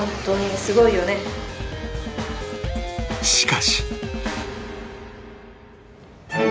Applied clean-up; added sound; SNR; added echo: none; none; none; none.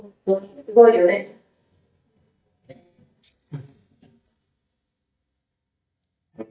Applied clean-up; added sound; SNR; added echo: neural mask model DeepFilterNet 3.